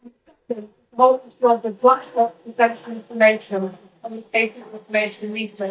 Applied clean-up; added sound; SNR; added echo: neural mask model DeepFilterNet 3.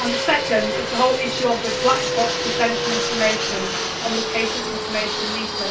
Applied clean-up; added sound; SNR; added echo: none; Fixed-wing aircraft, airplane; 0 dB; reverberation time 0.2 s.